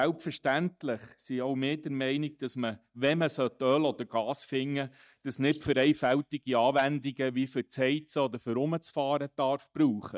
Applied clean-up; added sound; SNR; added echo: neural mask model DeepFilterNet 3.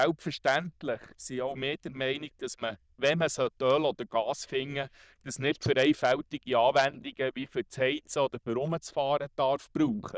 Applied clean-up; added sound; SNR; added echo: neural diffusion model UNIVERSE++.